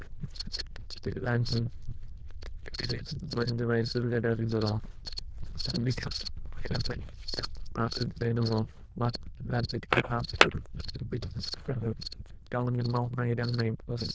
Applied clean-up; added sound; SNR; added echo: neural diffusion model UNIVERSE++.